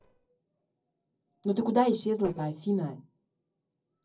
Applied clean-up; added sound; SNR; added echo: neural separator model SepFormer DNS4.